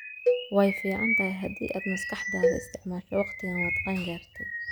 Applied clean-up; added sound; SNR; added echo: none; Bird vocalization, bird call, bird song + Cowbell; 0 dB; none.